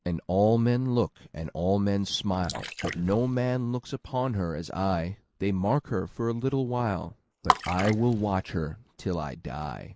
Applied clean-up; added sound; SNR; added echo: neural mask model Resemble Enhance denoiser.